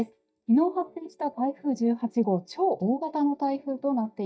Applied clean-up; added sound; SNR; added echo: neural mask model DeepFilterNet 3.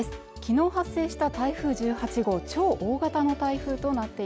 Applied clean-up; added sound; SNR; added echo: none; none; none; none.